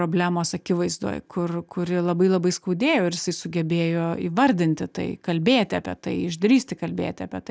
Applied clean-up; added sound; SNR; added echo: none; none; none; none.